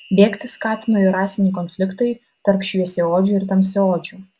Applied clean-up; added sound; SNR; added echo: none; none; none; none.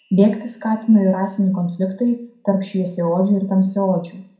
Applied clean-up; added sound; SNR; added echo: none; none; none; reverberation time 0.4 s.